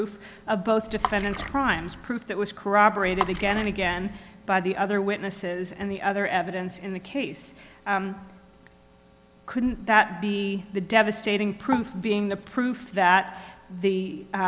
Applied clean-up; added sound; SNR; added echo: none; Water / Splash, splatter; 8 dB; none.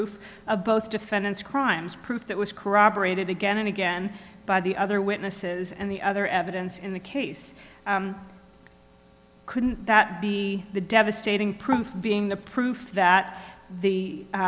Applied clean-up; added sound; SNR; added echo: none; none; none; none.